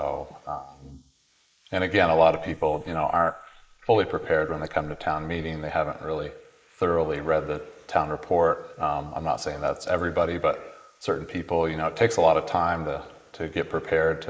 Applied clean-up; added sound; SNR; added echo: neural mask model Resemble Enhance denoiser.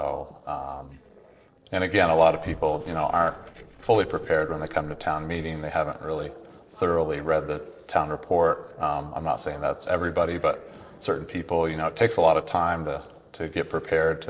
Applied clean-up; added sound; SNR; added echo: neural separator model SepFormer DNS4.